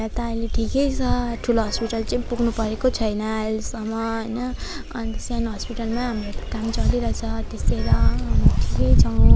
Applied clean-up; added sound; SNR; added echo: none; Zipper (clothing) / Telephone; 17 dB; none.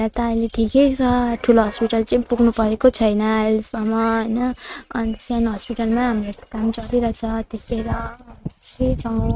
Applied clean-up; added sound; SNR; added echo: neural mask model RNNoise.